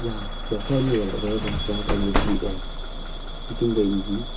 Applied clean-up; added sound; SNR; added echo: none; Bus / Alarm; 1 dB; reverberation time 0.2 s.